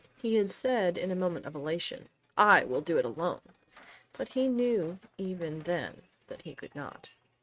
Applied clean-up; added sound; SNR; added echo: neural mask model RNNoise.